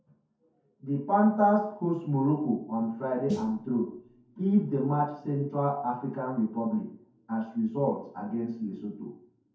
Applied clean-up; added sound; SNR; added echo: none; Snare drum; 11 dB; reverberation time 0.6 s.